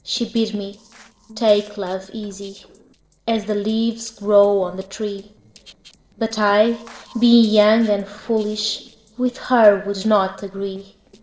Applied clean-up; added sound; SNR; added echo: neural separator model SepFormer DNS4.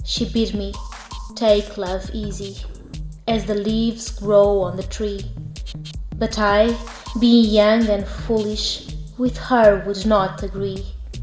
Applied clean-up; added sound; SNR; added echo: none; Drum kit; 11 dB; reverberation time 1.3 s.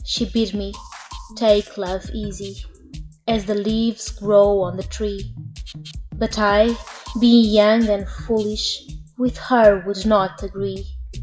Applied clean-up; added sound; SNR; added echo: classical method WPE with log-MMSE.